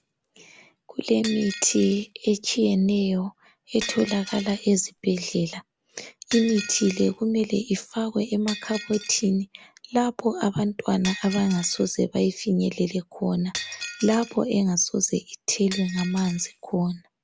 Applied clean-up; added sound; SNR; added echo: none; Shatter; 16 dB; none.